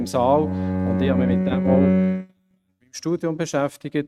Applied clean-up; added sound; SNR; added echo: neural mask model RNNoise.